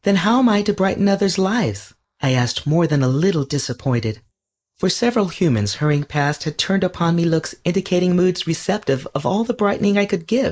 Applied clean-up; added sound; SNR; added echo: neural mask model Resemble Enhance denoiser.